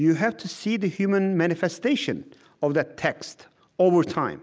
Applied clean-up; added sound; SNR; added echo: none; none; none; none.